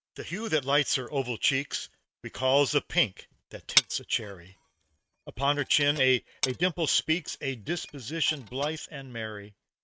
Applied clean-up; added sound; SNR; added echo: neural mask model RNNoise.